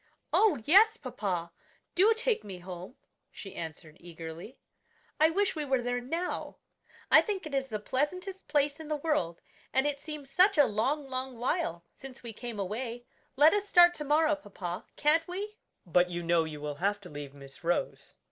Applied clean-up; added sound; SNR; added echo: none; none; none; none.